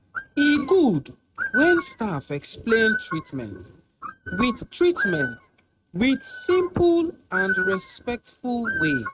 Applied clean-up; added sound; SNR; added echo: neural mask model RNNoise.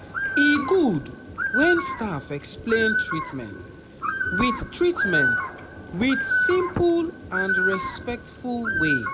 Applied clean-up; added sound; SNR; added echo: none; Bird; 1 dB; none.